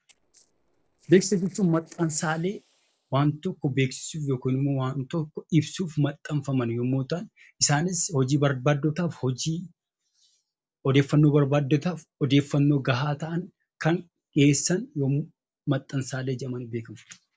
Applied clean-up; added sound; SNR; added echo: neural separator model SepFormer DNS4.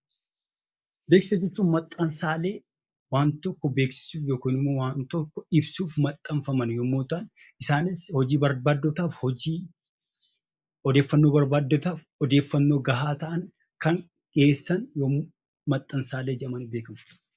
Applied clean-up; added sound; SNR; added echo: neural mask model Resemble Enhance denoiser.